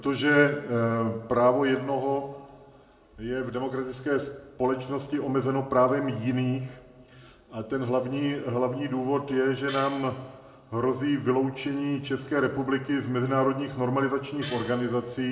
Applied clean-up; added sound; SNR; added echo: none; Gong; 14 dB; reverberation time 0.7 s.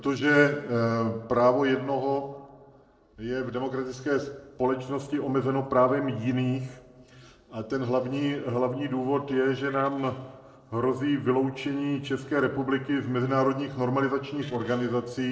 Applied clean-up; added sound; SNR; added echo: neural separator model SepFormer DNS4.